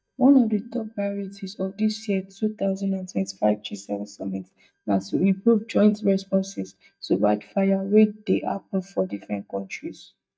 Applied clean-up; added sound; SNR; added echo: neural mask model DeepFilterNet 3.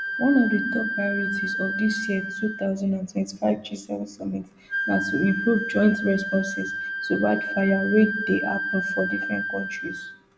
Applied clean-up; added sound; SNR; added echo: none; Wind instrument, woodwind instrument; 5 dB; none.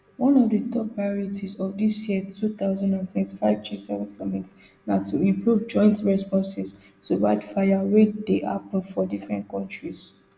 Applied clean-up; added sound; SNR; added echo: none; none; none; none.